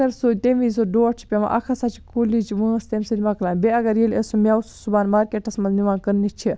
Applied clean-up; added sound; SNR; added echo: none; none; none; none.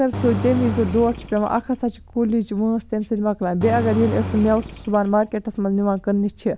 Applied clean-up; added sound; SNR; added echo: none; Engine; 8 dB; none.